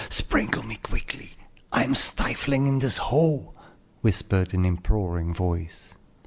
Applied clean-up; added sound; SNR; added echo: none; none; none; none.